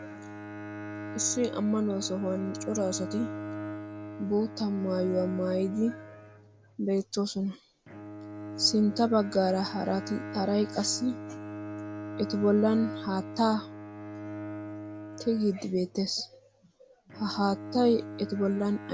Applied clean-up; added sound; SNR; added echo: none; Bowed string instrument; 10 dB; none.